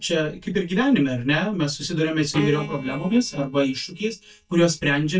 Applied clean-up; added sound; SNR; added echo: neural mask model DeepFilterNet 3.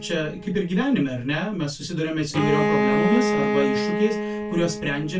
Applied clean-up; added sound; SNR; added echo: none; Bowed string instrument; 1 dB; reverberation time 0.2 s.